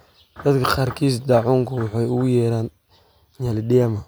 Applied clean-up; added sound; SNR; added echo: none; none; none; none.